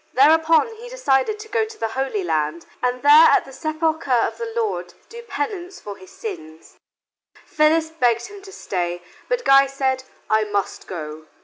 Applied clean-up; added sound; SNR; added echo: none; none; none; none.